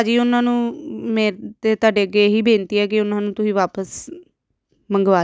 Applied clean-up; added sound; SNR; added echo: none; none; none; none.